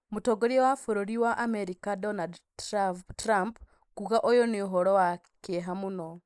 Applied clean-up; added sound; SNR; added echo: neural mask model Resemble Enhance denoiser.